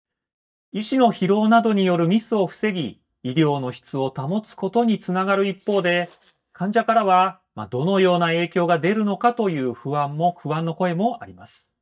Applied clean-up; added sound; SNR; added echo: neural mask model DeepFilterNet 3.